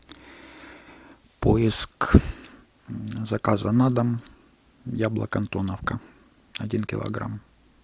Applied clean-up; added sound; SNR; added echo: none; none; none; none.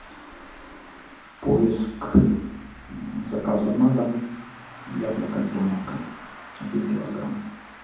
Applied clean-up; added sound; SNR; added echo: none; Traffic noise, roadway noise; 19 dB; reverberation time 1.2 s.